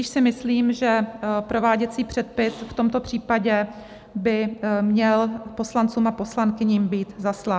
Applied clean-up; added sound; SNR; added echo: none; none; none; none.